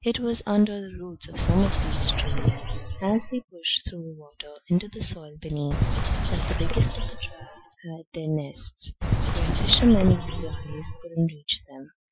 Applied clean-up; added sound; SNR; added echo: classical method Wiener filter.